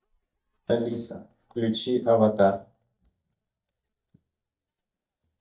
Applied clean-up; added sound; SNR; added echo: neural mask model DeepFilterNet 3.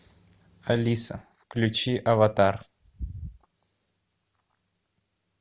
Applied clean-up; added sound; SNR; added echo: none; none; none; none.